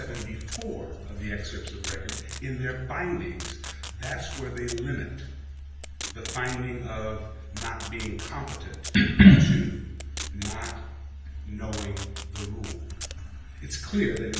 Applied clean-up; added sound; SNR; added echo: none; Packing tape, duct tape; 16 dB; reverberation time 0.8 s.